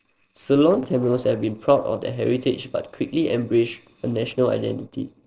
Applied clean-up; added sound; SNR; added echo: neural separator model SepFormer DNS4.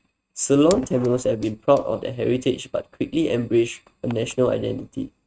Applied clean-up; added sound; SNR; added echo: neural mask model RNNoise.